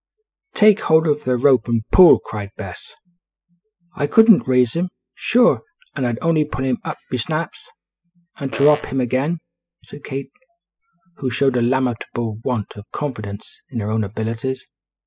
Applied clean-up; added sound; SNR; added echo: classical method spectral subtraction.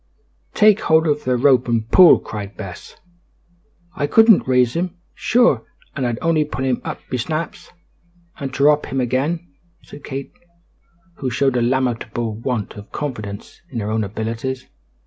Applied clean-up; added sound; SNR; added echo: none; none; none; none.